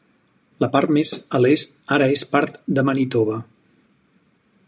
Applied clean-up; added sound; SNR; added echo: none; none; none; none.